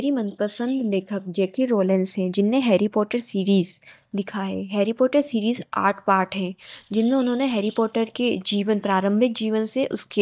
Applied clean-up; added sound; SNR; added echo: neural mask model DeepFilterNet 3.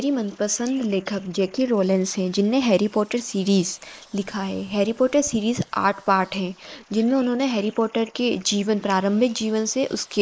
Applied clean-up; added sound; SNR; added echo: neural mask model Resemble Enhance denoiser.